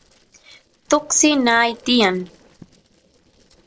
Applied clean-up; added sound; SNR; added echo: neural separator model SepFormer DNS4.